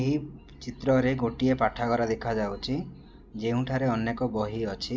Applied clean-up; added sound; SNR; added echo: none; none; none; none.